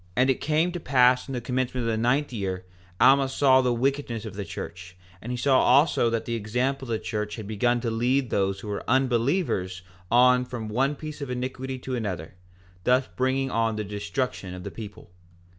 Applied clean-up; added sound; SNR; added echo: none; none; none; none.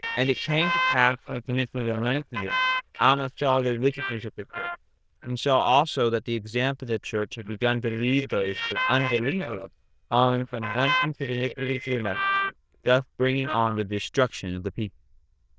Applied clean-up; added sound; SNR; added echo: neural diffusion model UNIVERSE++.